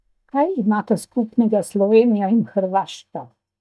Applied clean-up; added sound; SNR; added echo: neural mask model DeepFilterNet 3.